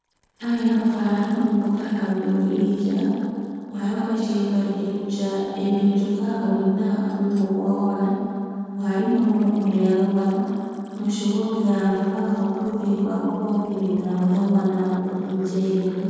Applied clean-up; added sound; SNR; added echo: neural separator model SepFormer DNS4.